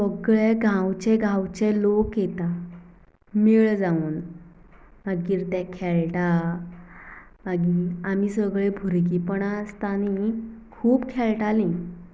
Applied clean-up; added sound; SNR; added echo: none; none; none; none.